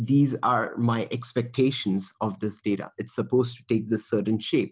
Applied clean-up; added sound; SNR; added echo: none; none; none; none.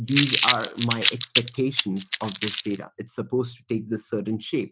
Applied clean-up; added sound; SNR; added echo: neural mask model RNNoise.